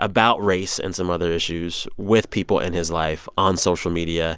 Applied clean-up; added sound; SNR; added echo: none; none; none; none.